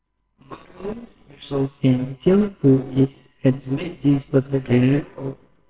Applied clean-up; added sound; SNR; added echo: neural separator model SepFormer WHAMR!.